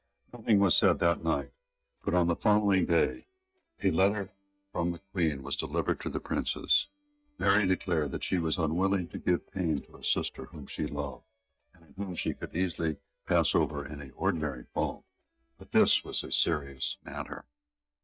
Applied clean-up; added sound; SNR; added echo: neural mask model DeepFilterNet 3.